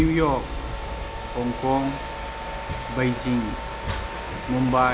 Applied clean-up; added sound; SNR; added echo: none; Mechanisms; 5 dB; none.